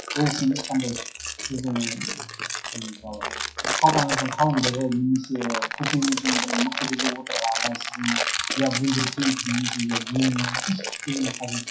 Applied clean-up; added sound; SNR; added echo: classical method WPE with log-MMSE.